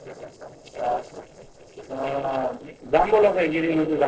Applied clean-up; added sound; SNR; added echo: neural separator model SepFormer DNS4.